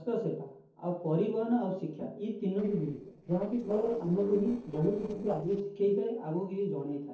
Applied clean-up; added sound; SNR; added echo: neural separator model SepFormer DNS4.